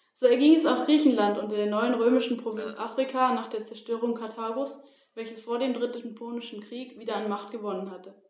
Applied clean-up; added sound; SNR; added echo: neural mask model Resemble Enhance denoiser.